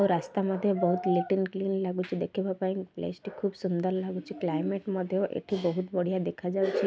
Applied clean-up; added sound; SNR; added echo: none; none; none; none.